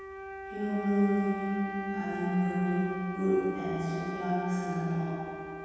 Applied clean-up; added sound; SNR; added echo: none; Wind instrument, woodwind instrument; 8 dB; reverberation time 2.1 s.